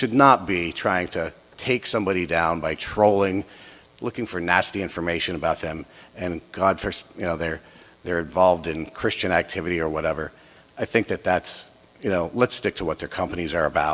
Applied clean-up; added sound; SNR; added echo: none; none; none; none.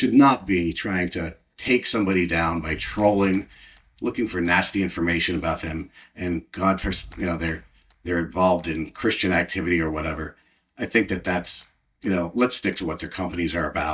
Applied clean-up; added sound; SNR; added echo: neural mask model DeepFilterNet 3.